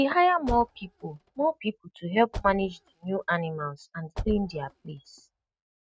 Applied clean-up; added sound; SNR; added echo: neural mask model RNNoise.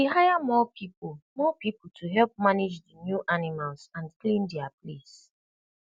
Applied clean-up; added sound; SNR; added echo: none; none; none; none.